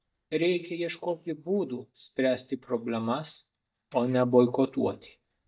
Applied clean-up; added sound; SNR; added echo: neural mask model DeepFilterNet 3.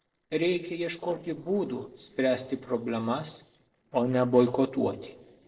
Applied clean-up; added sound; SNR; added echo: neural separator model SepFormer DNS4.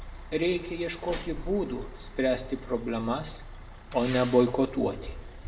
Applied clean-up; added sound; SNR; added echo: none; Truck; 11 dB; reverberation time 1.1 s.